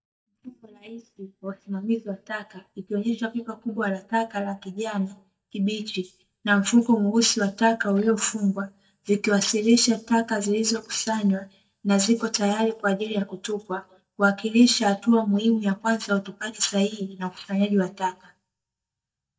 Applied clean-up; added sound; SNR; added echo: neural mask model DeepFilterNet 3.